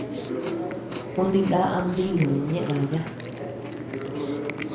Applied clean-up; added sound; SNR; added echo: none; Chewing, mastication; 4 dB; reverberation time 0.8 s.